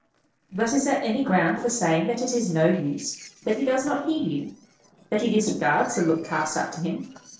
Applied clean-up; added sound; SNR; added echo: neural separator model SepFormer DNS4.